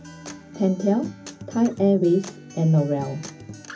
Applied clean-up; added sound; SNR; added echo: none; Acoustic guitar; 16 dB; reverberation time 0.4 s.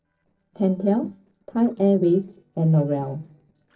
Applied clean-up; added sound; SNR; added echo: neural separator model SepFormer DNS4.